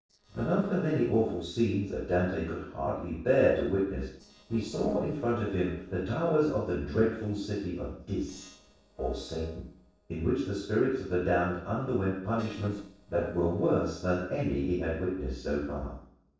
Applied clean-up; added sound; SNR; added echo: neural separator model SepFormer DNS4.